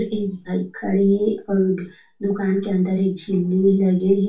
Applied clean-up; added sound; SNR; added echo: none; none; none; reverberation time 0.2 s.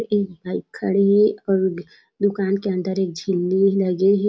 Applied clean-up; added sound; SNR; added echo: none; none; none; none.